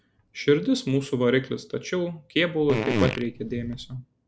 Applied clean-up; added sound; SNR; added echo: none; Fart; 3 dB; none.